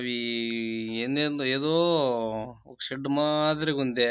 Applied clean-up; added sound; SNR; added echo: none; none; none; none.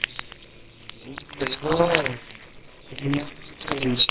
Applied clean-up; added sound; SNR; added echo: neural separator model SepFormer WHAMR!.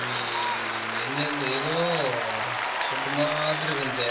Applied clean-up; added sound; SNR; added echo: none; Applause; -1 dB; reverberation time 0.3 s.